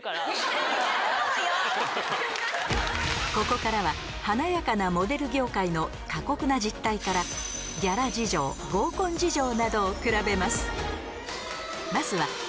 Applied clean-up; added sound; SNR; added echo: none; none; none; none.